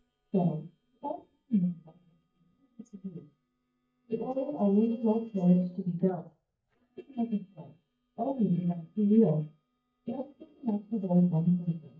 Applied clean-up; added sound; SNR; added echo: neural mask model DeepFilterNet 3.